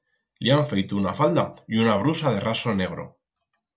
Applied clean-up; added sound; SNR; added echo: none; none; none; none.